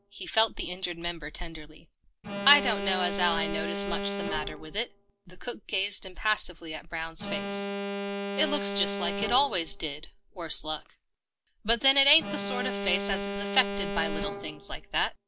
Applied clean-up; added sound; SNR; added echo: none; Alarm; 9 dB; none.